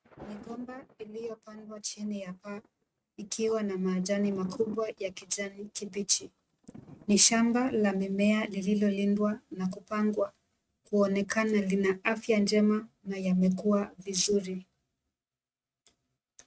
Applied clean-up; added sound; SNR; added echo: neural mask model RNNoise.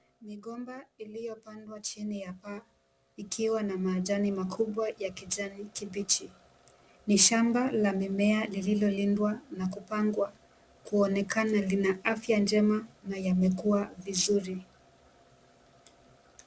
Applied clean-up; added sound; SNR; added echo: none; none; none; none.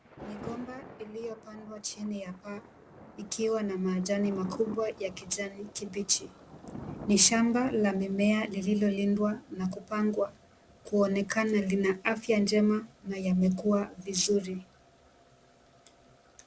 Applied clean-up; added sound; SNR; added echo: none; Thunder; 20 dB; none.